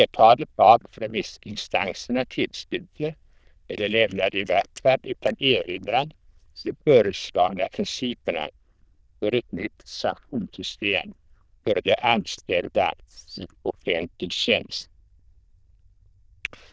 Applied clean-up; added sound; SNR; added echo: neural diffusion model UNIVERSE++.